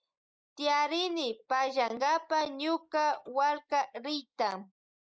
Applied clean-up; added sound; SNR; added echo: neural mask model Resemble Enhance denoiser.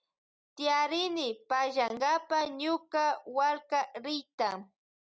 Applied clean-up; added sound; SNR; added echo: none; none; none; none.